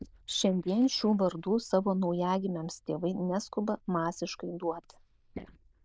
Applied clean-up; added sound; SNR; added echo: neural diffusion model UNIVERSE++.